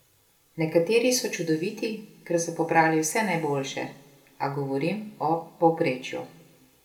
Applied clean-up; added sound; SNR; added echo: none; none; none; reverberation time 1.0 s.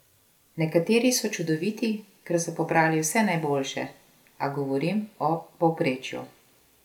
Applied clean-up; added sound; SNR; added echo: none; none; none; none.